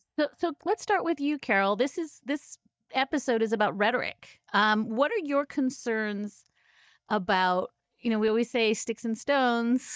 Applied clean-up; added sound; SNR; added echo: neural mask model DeepFilterNet 3.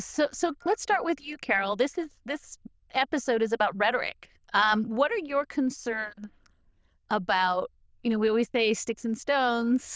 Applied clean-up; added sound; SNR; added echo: neural diffusion model UNIVERSE++.